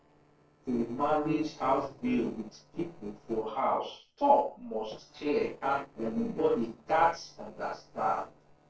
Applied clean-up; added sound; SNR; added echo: neural separator model SepFormer DNS4.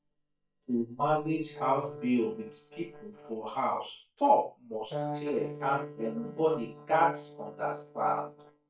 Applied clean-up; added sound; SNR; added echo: neural mask model DeepFilterNet 3.